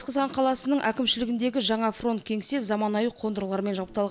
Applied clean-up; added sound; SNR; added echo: none; none; none; none.